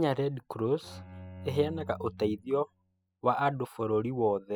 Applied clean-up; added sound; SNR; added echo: classical method spectral subtraction.